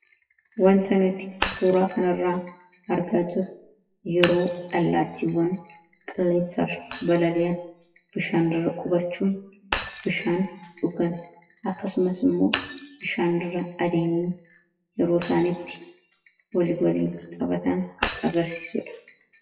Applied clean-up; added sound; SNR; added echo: classical method WPE with log-MMSE.